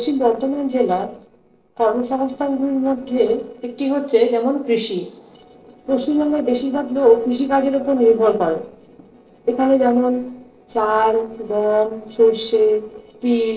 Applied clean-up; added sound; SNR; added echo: neural separator model SepFormer DNS4.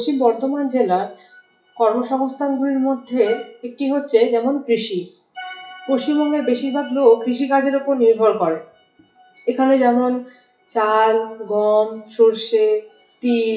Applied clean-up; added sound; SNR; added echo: classical method WPE with log-MMSE.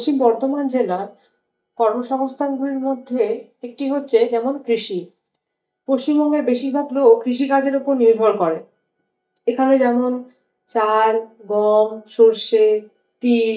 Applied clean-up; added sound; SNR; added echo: neural mask model DeepFilterNet 3.